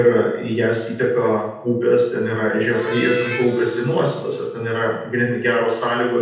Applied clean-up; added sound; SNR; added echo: none; Harmonica; 14 dB; reverberation time 0.8 s.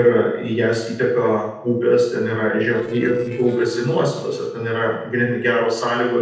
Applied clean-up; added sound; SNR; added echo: neural separator model SepFormer DNS4.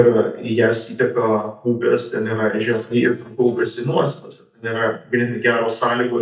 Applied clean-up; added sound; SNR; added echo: neural mask model DeepFilterNet 3.